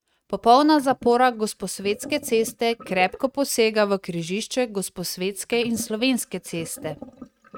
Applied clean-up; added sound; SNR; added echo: neural mask model RNNoise.